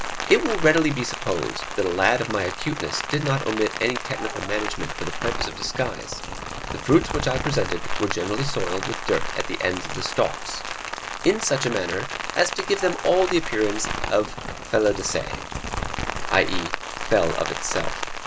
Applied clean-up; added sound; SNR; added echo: none; Rain; 4 dB; none.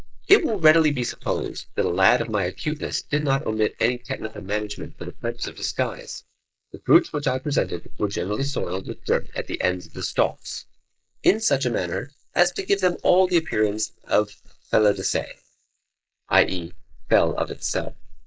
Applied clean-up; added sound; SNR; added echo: neural mask model Resemble Enhance denoiser.